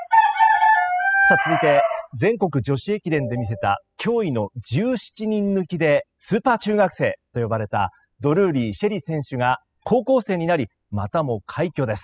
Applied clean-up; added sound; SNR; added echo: classical method spectral subtraction.